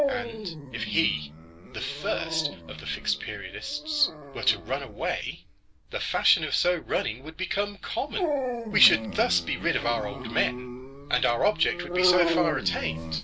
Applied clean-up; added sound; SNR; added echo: none; Dog; 6 dB; none.